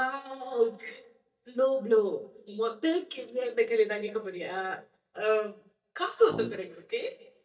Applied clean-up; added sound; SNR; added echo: neural mask model DeepFilterNet 3.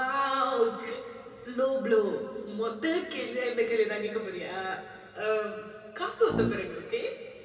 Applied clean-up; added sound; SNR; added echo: none; Brass instrument; 4 dB; reverberation time 2.6 s.